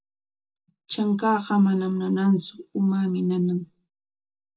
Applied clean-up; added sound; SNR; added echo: none; none; none; reverberation time 0.2 s.